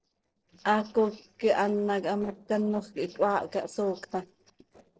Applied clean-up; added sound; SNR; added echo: neural separator model SepFormer DNS4.